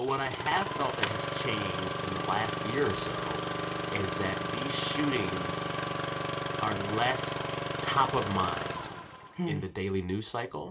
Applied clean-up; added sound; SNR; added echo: none; Engine starting; 1 dB; reverberation time 0.2 s.